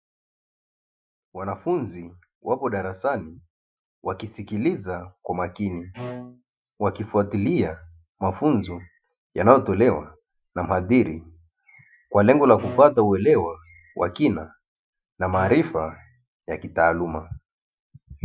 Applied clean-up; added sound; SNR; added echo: classical method Wiener filter.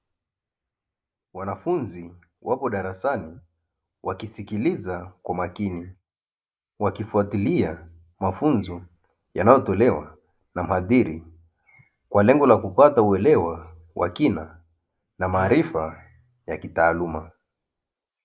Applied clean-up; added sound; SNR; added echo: neural mask model Resemble Enhance denoiser.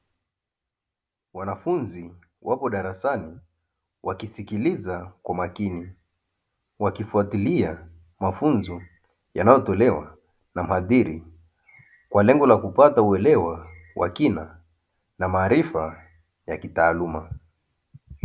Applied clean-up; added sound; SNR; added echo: none; none; none; none.